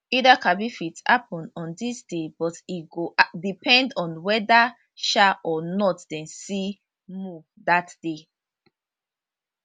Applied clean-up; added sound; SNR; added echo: none; none; none; none.